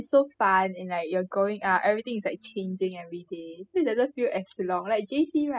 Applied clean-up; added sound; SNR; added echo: classical method spectral subtraction.